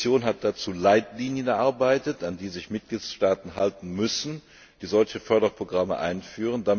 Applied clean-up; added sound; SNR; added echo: none; none; none; none.